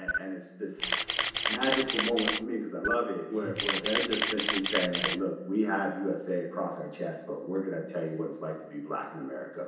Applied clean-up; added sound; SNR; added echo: none; Camera; -1 dB; reverberation time 0.9 s.